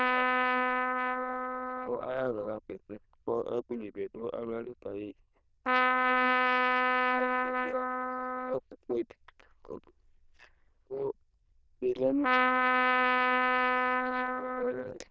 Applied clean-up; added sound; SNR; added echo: neural diffusion model UNIVERSE++.